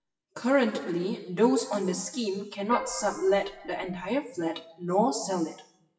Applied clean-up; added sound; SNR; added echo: classical method WPE with log-MMSE.